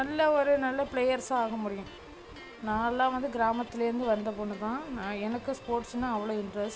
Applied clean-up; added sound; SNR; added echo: none; Electric guitar + Guitar; 20 dB; none.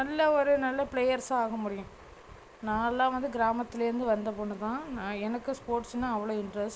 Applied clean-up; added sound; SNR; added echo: none; none; none; none.